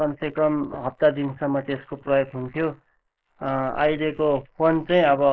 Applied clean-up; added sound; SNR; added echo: neural mask model Resemble Enhance denoiser.